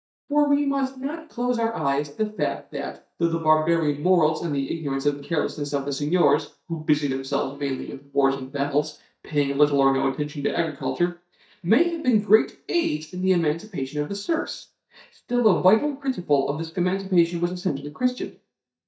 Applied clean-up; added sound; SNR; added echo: neural mask model DeepFilterNet 3.